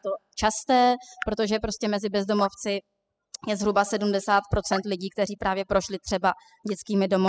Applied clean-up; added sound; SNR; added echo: classical method spectral subtraction.